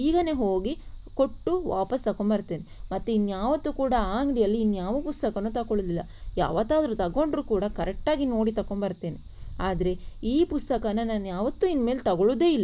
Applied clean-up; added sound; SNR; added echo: none; Wind; 12 dB; none.